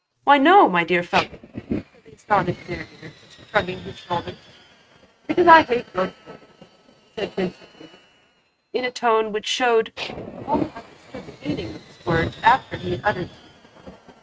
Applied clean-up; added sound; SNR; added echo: neural mask model RNNoise.